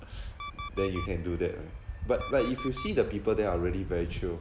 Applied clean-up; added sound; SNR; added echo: none; Alarm; 13 dB; none.